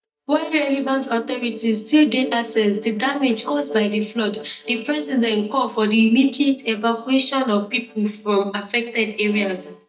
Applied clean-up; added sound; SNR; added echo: neural mask model DeepFilterNet 3.